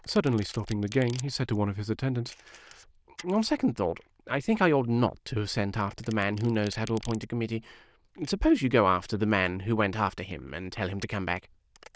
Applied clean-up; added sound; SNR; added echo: neural diffusion model UNIVERSE++.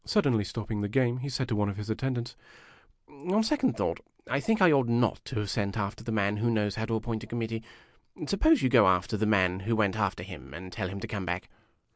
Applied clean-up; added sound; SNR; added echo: none; none; none; none.